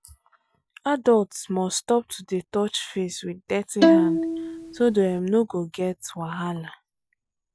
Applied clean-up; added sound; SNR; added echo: none; Bowed string instrument; -5 dB; none.